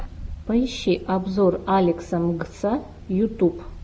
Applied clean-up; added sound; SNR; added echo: none; none; none; none.